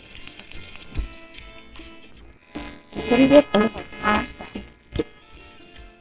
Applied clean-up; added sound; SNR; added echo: neural separator model SepFormer WHAMR!.